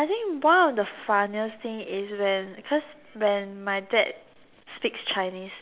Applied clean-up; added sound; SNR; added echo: none; none; none; none.